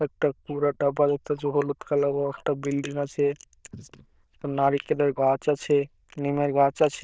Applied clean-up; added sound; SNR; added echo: neural diffusion model UNIVERSE++.